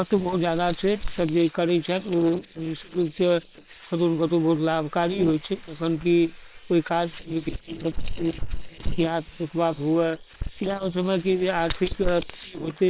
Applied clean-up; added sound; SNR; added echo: neural separator model SepFormer WHAM!.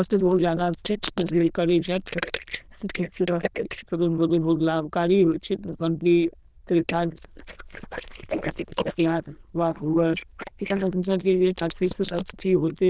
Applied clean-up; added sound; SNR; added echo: neural diffusion model UNIVERSE++.